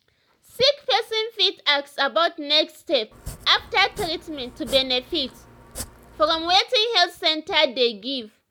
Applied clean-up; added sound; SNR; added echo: none; Domestic sounds, home sounds; 18 dB; none.